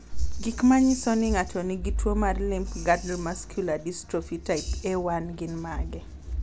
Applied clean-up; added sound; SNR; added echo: none; none; none; none.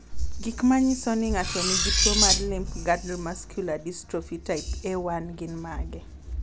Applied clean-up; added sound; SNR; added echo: none; Cutlery, silverware; -2 dB; none.